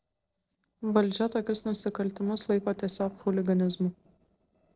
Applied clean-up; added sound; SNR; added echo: neural separator model SepFormer DNS4.